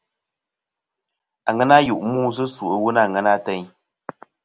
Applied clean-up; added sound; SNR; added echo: none; none; none; none.